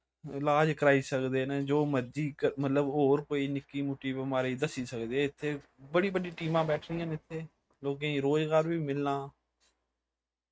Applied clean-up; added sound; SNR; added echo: neural mask model RNNoise.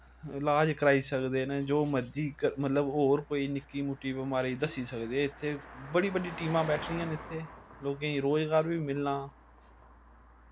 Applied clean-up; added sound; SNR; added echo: none; Car passing by; 17 dB; none.